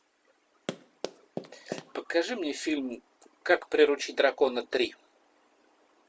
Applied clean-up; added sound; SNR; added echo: none; Run; 10 dB; none.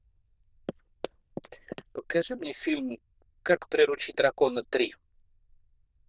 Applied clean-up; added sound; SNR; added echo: neural diffusion model UNIVERSE++.